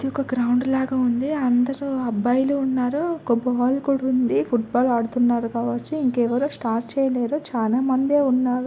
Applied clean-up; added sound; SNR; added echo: none; none; none; none.